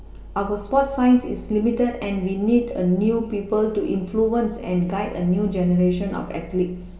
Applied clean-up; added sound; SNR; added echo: none; none; none; reverberation time 2.9 s.